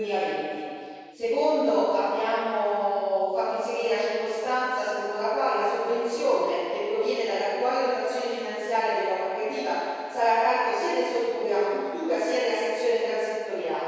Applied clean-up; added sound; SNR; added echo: none; none; none; reverberation time 2.2 s.